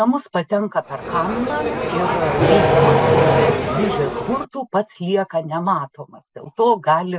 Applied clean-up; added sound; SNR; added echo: none; Accelerating, revving, vroom; -4 dB; none.